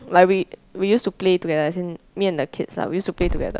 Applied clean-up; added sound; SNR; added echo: none; Growling / Hiss; 13 dB; none.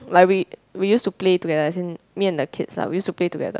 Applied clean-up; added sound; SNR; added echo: none; none; none; none.